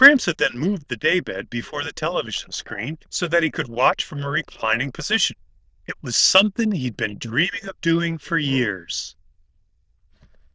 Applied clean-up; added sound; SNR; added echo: neural diffusion model UNIVERSE++.